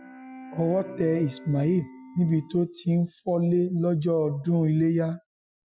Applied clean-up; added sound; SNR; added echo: classical method Wiener filter.